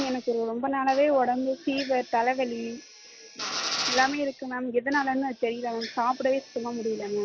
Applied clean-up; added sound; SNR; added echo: none; Drill; 11 dB; none.